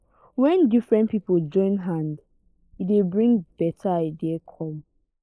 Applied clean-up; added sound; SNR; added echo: neural mask model Resemble Enhance denoiser.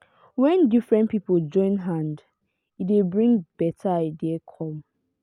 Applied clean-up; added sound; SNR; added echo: none; none; none; none.